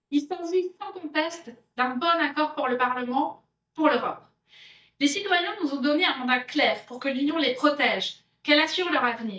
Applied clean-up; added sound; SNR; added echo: neural mask model DeepFilterNet 3.